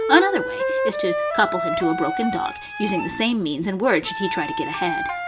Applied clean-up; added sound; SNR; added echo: none; Wind instrument, woodwind instrument; 4 dB; none.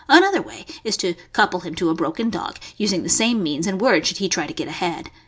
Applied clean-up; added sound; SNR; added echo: none; none; none; none.